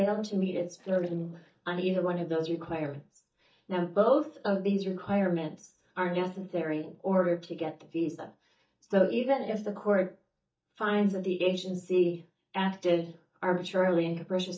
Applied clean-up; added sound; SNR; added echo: neural mask model DeepFilterNet 3.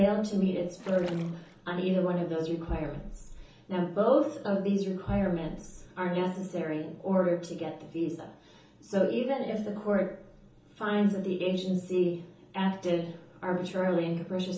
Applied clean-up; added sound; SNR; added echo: none; Splash, splatter; 16 dB; reverberation time 1.2 s.